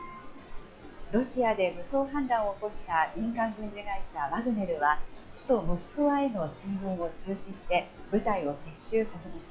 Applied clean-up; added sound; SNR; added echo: classical method log-MMSE.